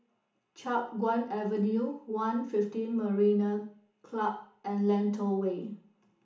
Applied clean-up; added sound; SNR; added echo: none; none; none; reverberation time 0.8 s.